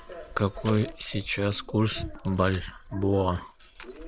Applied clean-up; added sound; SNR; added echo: none; Crushing; 16 dB; none.